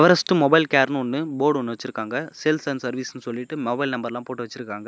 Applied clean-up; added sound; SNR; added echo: none; none; none; none.